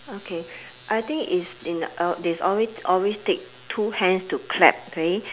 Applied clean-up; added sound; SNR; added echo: none; none; none; none.